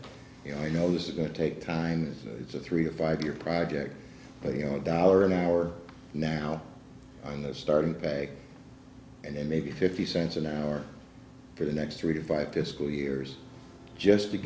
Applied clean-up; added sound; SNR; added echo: none; none; none; none.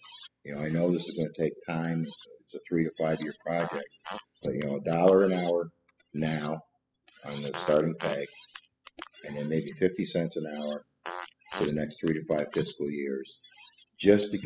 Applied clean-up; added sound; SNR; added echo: classical method spectral subtraction.